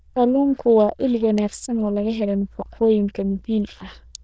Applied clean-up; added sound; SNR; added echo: neural diffusion model UNIVERSE++.